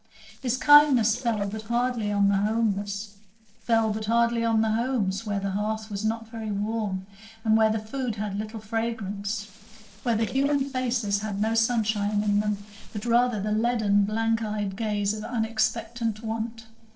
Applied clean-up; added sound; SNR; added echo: neural separator model SepFormer DNS4.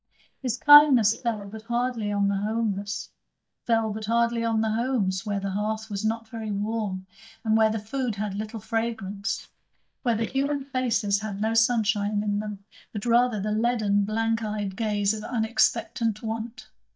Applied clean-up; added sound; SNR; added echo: neural mask model DeepFilterNet 3.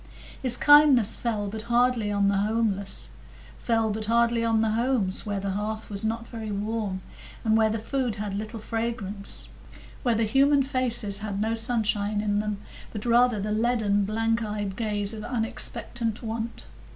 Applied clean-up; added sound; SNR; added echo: none; none; none; none.